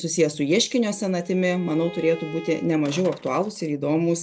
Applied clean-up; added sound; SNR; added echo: none; Bowed string instrument + Sink (filling or washing); 18 dB; none.